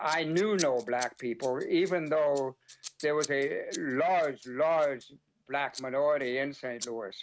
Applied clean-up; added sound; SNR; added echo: neural mask model RNNoise.